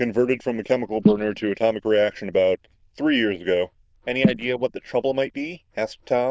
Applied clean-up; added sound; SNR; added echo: neural diffusion model UNIVERSE++.